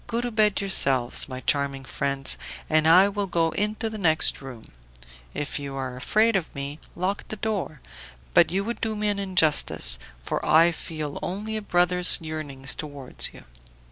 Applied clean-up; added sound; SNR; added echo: none; none; none; none.